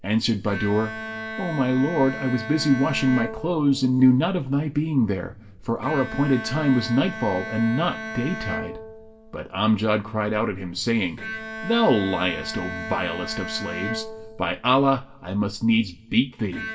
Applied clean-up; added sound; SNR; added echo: none; Bowed string instrument; 12 dB; reverberation time 0.7 s.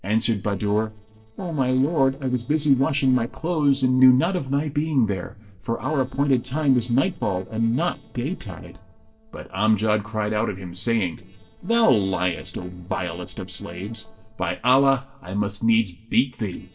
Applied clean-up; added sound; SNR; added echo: neural separator model SepFormer DNS4.